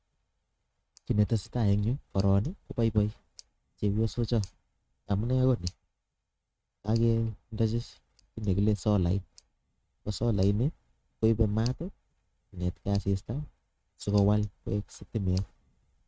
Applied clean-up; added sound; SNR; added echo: neural mask model RNNoise.